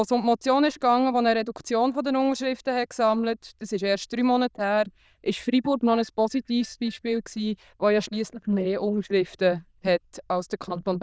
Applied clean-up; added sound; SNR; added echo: neural diffusion model UNIVERSE++.